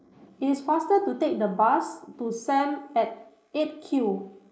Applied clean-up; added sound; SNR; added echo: neural mask model Resemble Enhance denoiser.